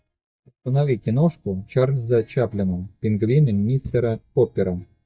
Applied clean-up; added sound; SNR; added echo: neural mask model DeepFilterNet 3.